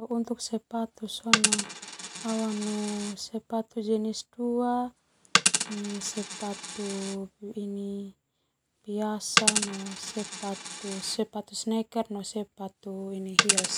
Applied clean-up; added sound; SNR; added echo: none; Coin (dropping); 0 dB; none.